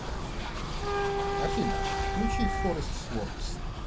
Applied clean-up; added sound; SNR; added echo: none; Wind instrument, woodwind instrument + Train; -3 dB; none.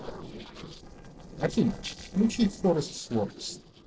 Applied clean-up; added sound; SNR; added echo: neural separator model SepFormer DNS4.